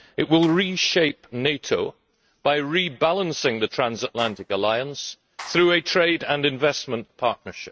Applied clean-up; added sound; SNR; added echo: neural mask model RNNoise.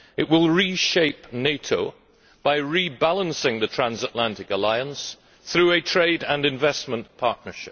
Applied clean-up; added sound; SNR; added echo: none; none; none; none.